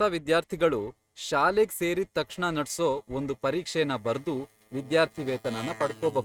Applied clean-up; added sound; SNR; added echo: neural mask model RNNoise.